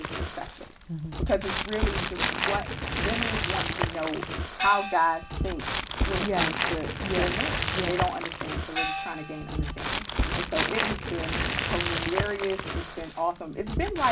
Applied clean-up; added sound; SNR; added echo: none; Crumpling, crinkling + Gong; -1 dB; none.